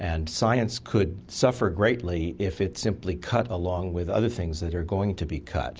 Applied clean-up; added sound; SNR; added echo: none; none; none; none.